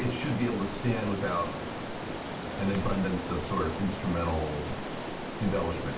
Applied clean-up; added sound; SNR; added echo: none; Stream; 5 dB; reverberation time 0.3 s.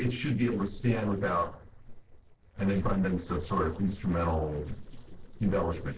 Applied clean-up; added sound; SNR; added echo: neural separator model SepFormer DNS4.